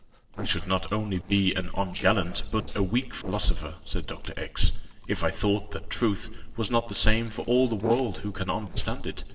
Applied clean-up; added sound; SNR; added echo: neural separator model SepFormer DNS4.